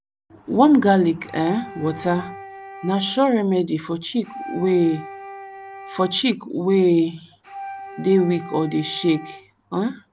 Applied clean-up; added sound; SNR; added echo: none; Wind instrument, woodwind instrument; 16 dB; none.